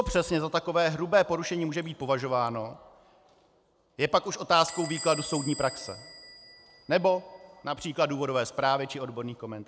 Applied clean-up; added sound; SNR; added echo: none; Door / Bell; 18 dB; none.